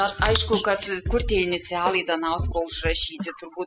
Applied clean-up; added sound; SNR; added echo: classical method spectral subtraction.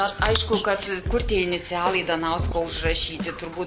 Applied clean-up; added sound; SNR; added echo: none; Drum kit; 6 dB; none.